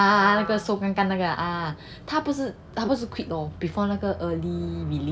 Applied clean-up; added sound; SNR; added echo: none; none; none; none.